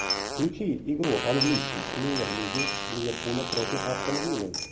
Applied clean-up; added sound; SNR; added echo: none; Fart + Coin (dropping); 2 dB; none.